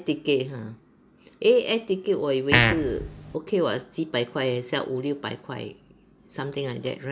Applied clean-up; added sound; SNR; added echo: none; Fart; -4 dB; none.